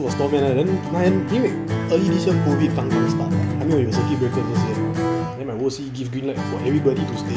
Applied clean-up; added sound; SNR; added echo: none; Acoustic guitar; 0 dB; none.